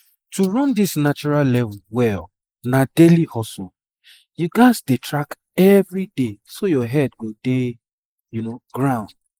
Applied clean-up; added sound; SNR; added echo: neural mask model Resemble Enhance denoiser.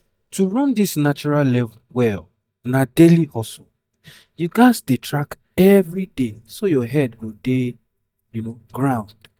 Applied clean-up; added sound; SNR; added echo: neural mask model DeepFilterNet 3.